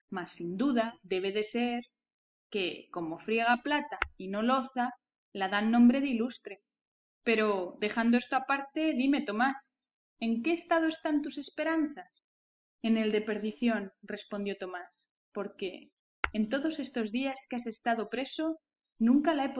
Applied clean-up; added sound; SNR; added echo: classical method spectral subtraction.